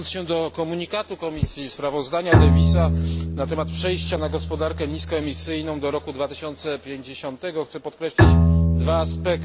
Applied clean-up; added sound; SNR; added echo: none; Bowed string instrument; -4 dB; none.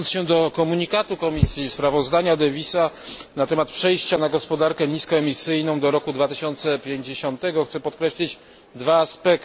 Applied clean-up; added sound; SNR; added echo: none; none; none; none.